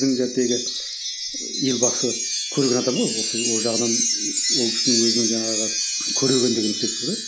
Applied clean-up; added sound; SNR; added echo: none; Wind chime; 0 dB; none.